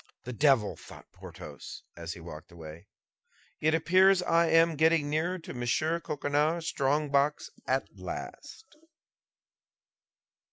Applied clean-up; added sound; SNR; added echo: none; none; none; none.